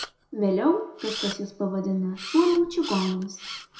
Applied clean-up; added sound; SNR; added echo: none; Camera; 13 dB; reverberation time 0.5 s.